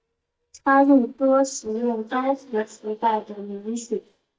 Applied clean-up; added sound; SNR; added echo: neural mask model DeepFilterNet 3.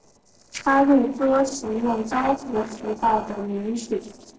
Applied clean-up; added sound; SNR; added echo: neural separator model SepFormer DNS4.